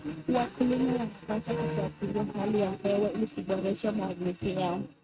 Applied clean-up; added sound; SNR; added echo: neural mask model RNNoise.